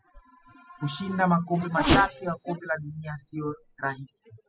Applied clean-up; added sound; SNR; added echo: classical method spectral subtraction.